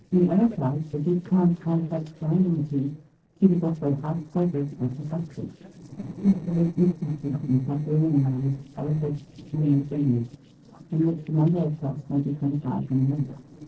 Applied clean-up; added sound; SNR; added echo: neural separator model SepFormer DNS4.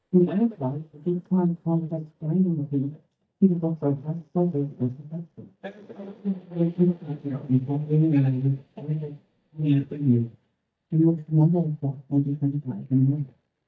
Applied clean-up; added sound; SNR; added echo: neural mask model DeepFilterNet 3.